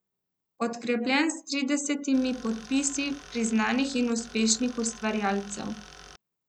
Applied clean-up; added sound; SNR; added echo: none; Tools; 18 dB; none.